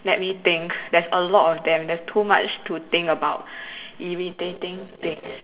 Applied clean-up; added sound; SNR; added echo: none; none; none; reverberation time 0.5 s.